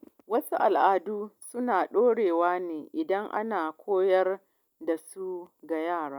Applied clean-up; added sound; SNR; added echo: none; none; none; none.